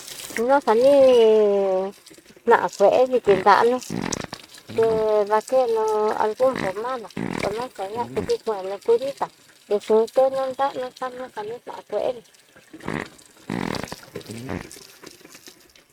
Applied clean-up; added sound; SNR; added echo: neural mask model RNNoise.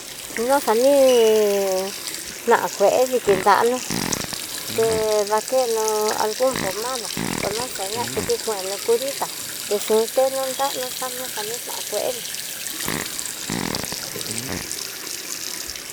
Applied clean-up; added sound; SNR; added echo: none; Sink (filling or washing) + Fart; 6 dB; none.